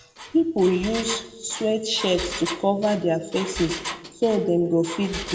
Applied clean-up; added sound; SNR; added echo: none; Engine; 12 dB; reverberation time 1.2 s.